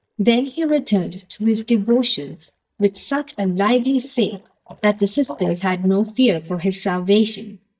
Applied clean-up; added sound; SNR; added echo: neural mask model DeepFilterNet 3.